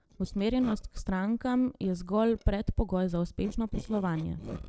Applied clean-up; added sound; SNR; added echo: neural separator model SepFormer DNS4.